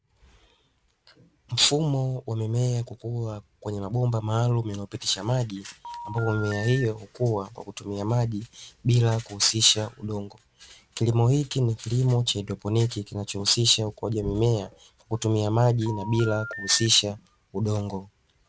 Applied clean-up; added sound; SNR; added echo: none; Telephone; 12 dB; none.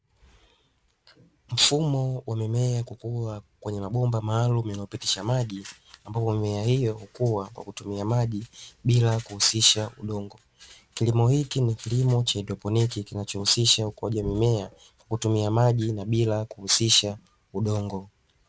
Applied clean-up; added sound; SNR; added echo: none; none; none; none.